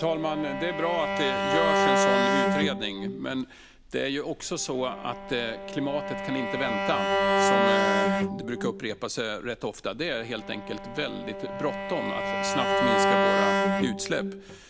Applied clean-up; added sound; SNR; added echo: none; Bowed string instrument; -4 dB; none.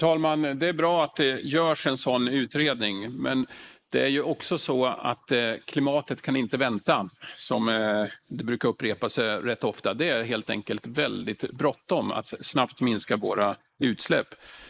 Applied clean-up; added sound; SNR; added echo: neural mask model Resemble Enhance denoiser.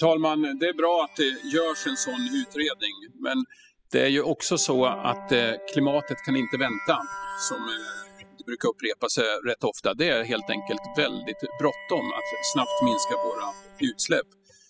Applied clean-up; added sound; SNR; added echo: classical method spectral subtraction.